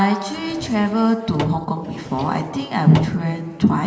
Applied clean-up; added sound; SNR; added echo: none; Drawer open or close; 14 dB; reverberation time 2.0 s.